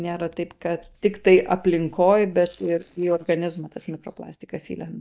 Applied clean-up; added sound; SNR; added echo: neural mask model DeepFilterNet 3.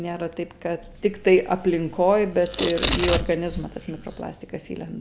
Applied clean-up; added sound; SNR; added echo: none; Domestic sounds, home sounds; 2 dB; none.